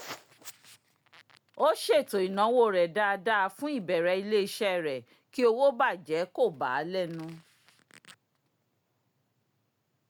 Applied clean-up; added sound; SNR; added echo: none; none; none; none.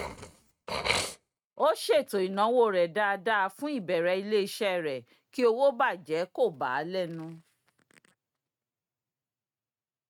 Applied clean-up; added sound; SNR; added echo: neural mask model RNNoise.